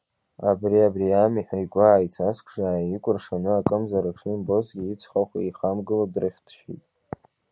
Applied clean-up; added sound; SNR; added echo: none; none; none; none.